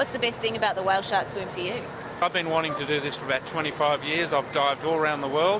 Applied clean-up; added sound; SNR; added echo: none; none; none; none.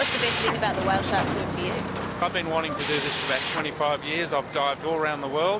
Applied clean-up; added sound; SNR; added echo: none; Drill + Motor vehicle (road); 4 dB; none.